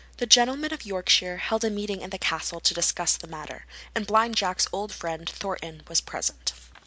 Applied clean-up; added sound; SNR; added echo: none; none; none; none.